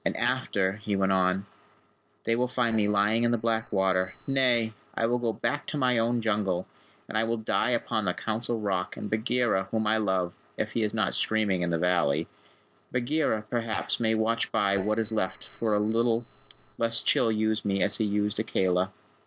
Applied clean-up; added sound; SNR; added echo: neural separator model SepFormer DNS4.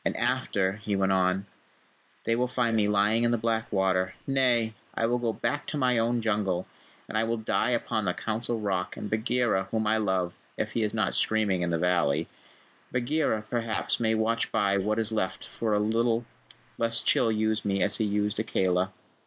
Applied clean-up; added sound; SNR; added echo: neural mask model Resemble Enhance denoiser.